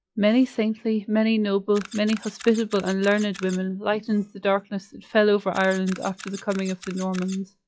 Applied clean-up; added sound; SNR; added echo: classical method log-MMSE.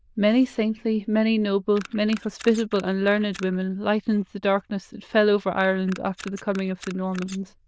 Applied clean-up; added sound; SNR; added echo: neural diffusion model UNIVERSE++.